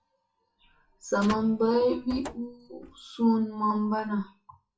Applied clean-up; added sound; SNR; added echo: classical method WPE with log-MMSE.